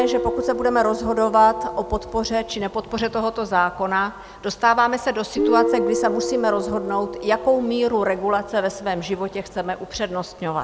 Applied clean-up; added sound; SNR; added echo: none; Guitar; 7 dB; none.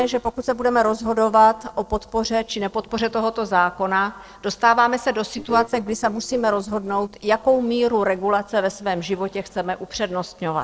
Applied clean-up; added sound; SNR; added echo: neural separator model SepFormer DNS4.